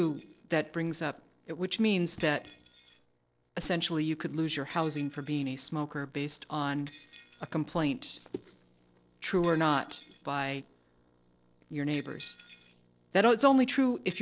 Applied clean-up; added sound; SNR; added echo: neural separator model SepFormer DNS4.